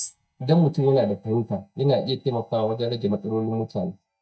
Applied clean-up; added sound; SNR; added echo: neural mask model DeepFilterNet 3.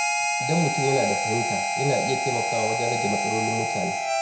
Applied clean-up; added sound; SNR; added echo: none; Harmonica; -2 dB; reverberation time 0.6 s.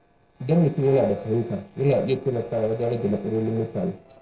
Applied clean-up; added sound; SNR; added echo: neural separator model SepFormer DNS4.